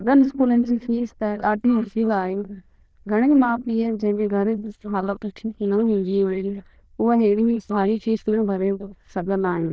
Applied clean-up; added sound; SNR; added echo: neural diffusion model UNIVERSE++.